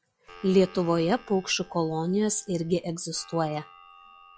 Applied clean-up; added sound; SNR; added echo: classical method log-MMSE.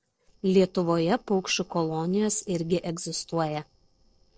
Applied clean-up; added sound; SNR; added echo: neural separator model SepFormer DNS4.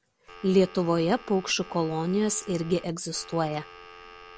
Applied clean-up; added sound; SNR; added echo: none; Telephone; 19 dB; none.